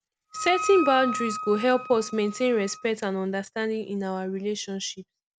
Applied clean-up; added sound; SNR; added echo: none; Wind instrument, woodwind instrument; 8 dB; none.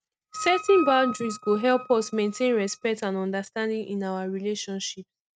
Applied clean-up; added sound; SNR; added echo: neural mask model RNNoise.